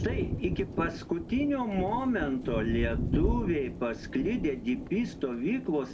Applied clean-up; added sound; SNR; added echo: none; Thunder; 4 dB; none.